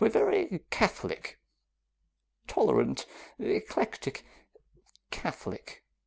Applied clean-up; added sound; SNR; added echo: none; none; none; none.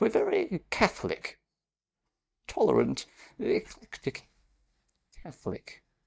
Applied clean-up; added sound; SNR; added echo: neural mask model DeepFilterNet 3.